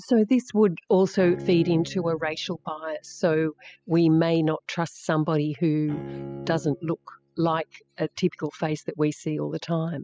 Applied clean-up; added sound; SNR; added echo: classical method spectral subtraction.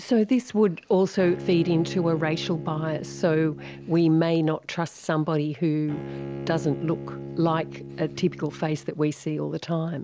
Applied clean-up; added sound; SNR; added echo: none; Bowed string instrument; 13 dB; none.